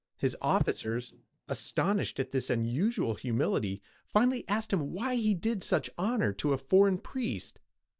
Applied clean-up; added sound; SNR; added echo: neural mask model DeepFilterNet 3.